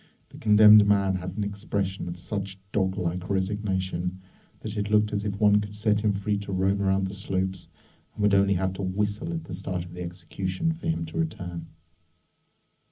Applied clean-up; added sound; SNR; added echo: none; none; none; reverberation time 0.4 s.